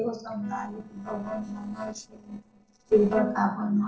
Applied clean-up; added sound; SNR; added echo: neural separator model SepFormer DNS4.